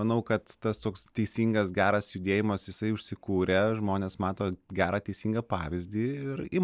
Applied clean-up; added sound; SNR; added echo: none; none; none; none.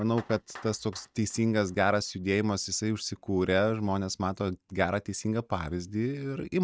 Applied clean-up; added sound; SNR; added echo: neural mask model RNNoise.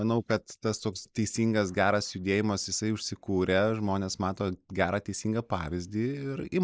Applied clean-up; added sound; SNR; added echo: neural mask model Resemble Enhance denoiser.